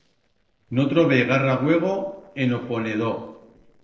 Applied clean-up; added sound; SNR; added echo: neural separator model SepFormer DNS4.